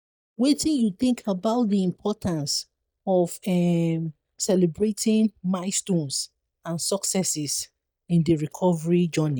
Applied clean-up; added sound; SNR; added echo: neural mask model DeepFilterNet 3.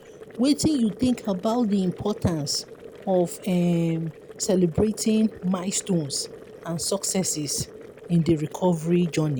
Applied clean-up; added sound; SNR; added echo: none; Boiling; 17 dB; none.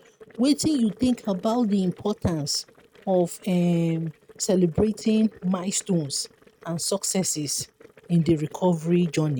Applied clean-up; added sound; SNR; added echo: neural mask model RNNoise.